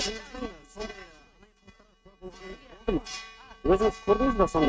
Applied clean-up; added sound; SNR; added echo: neural mask model RNNoise.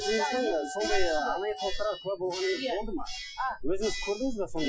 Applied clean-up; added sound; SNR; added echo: classical method Wiener filter.